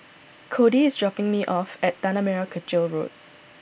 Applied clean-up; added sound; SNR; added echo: none; none; none; none.